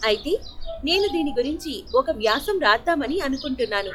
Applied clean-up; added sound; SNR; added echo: classical method log-MMSE.